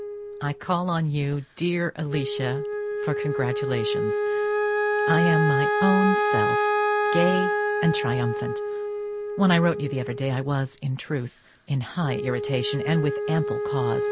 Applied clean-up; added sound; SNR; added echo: none; Wind instrument, woodwind instrument; 0 dB; none.